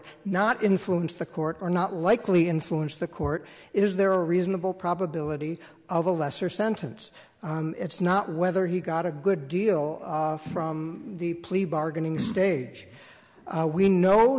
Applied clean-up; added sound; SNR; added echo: none; none; none; none.